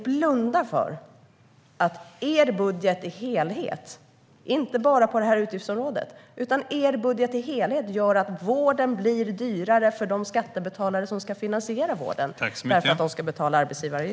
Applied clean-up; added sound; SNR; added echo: none; none; none; none.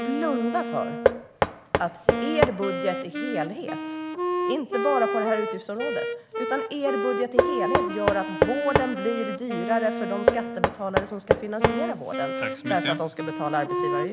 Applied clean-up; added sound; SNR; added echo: none; Knock + Wind instrument, woodwind instrument; -2 dB; none.